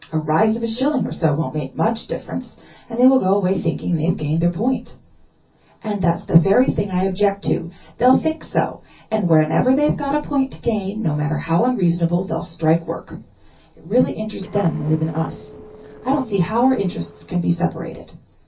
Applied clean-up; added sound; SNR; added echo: neural separator model SepFormer DNS4.